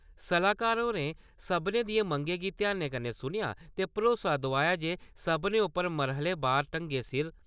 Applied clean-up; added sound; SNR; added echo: none; none; none; none.